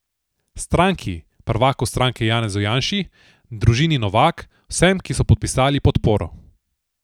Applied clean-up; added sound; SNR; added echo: none; none; none; none.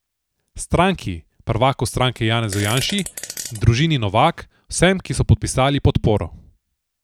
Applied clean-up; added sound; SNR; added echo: none; Fart; 14 dB; none.